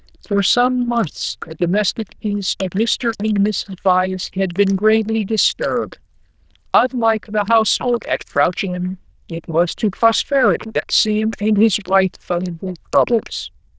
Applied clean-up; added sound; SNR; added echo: neural diffusion model UNIVERSE++.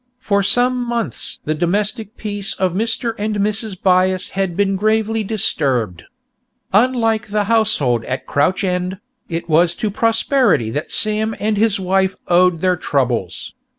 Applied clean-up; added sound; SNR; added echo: none; none; none; none.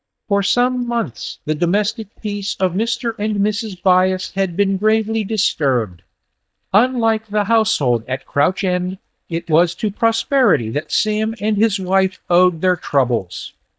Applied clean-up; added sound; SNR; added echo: neural mask model DeepFilterNet 3.